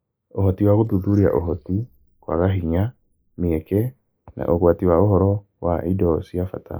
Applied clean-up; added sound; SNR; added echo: neural mask model Resemble Enhance denoiser.